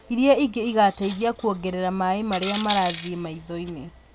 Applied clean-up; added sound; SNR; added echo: none; Coin (dropping); 12 dB; none.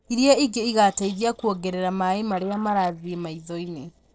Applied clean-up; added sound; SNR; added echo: neural separator model SepFormer DNS4.